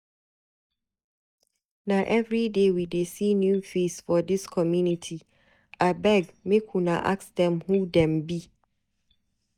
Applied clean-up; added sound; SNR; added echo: neural mask model DeepFilterNet 3.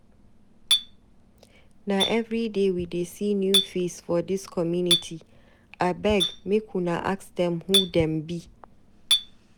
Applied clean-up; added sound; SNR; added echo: none; Chink, clink; 3 dB; none.